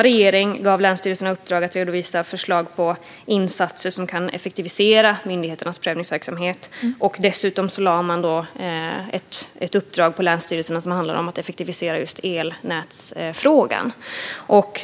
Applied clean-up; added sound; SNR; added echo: none; none; none; none.